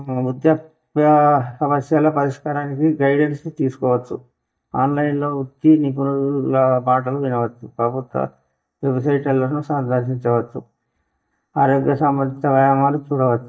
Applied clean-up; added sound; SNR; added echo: neural mask model DeepFilterNet 3.